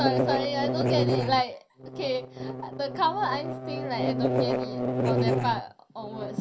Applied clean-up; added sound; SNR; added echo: none; Buzz; -2 dB; reverberation time 0.3 s.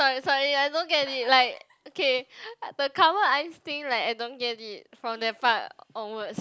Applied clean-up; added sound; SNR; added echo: none; none; none; none.